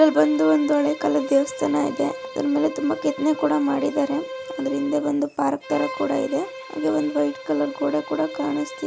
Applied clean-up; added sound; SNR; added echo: none; Bowed string instrument; 13 dB; none.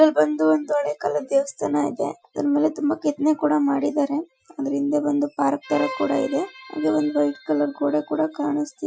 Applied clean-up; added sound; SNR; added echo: classical method Wiener filter.